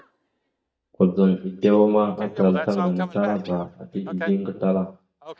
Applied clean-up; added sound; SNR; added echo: neural mask model DeepFilterNet 3.